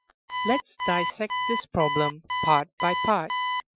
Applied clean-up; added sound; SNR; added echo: classical method Wiener filter.